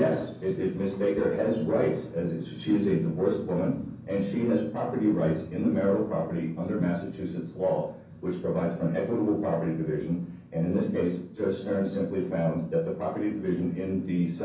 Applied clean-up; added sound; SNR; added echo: none; none; none; reverberation time 0.6 s.